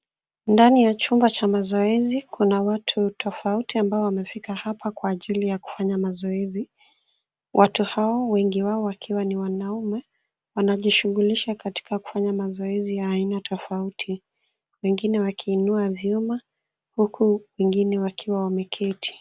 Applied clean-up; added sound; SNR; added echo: none; none; none; none.